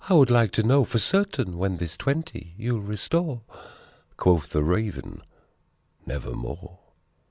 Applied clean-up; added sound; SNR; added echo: none; none; none; none.